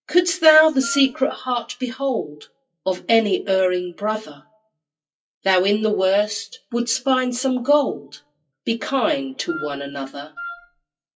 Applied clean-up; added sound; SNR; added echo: classical method WPE with log-MMSE.